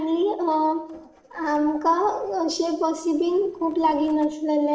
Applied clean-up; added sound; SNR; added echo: neural separator model SepFormer DNS4.